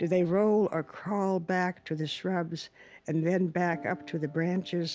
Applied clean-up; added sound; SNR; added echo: none; none; none; none.